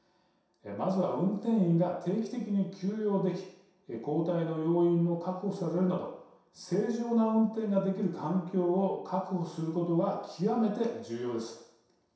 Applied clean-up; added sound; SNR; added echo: none; none; none; reverberation time 0.7 s.